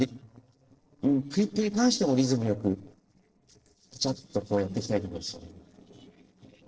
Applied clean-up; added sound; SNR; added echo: neural separator model SepFormer DNS4.